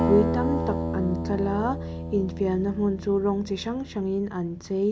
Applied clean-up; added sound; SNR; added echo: none; Acoustic guitar; 4 dB; none.